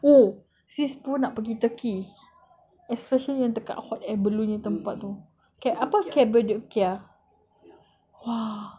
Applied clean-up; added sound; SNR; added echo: none; none; none; none.